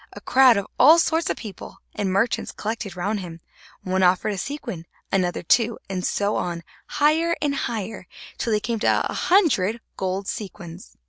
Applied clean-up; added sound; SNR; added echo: none; none; none; none.